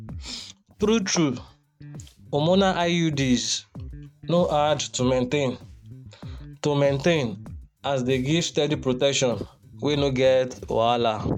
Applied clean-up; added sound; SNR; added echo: neural mask model RNNoise.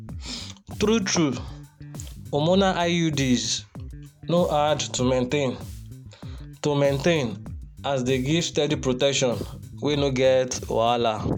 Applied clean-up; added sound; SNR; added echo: none; Bass guitar; 14 dB; none.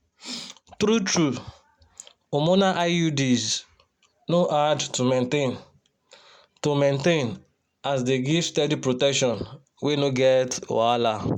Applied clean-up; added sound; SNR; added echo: none; none; none; none.